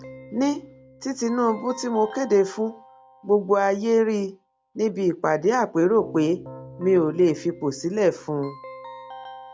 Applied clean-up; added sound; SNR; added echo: none; Keyboard (musical); 19 dB; none.